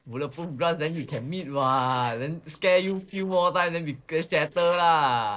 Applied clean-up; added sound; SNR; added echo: neural separator model SepFormer DNS4.